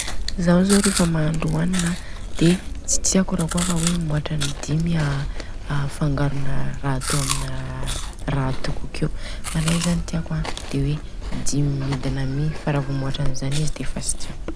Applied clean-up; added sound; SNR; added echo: none; Chewing, mastication; 2 dB; none.